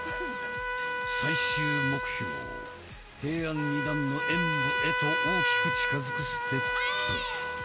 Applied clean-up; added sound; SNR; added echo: none; Trumpet; -3 dB; none.